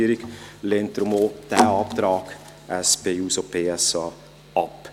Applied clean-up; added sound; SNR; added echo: none; none; none; none.